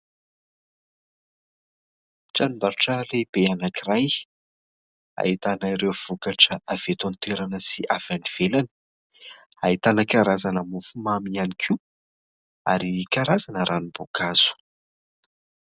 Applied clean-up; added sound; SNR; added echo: none; none; none; none.